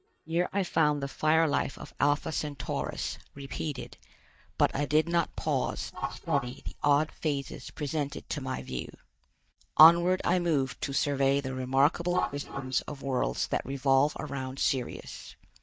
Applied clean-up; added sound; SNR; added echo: neural mask model DeepFilterNet 3.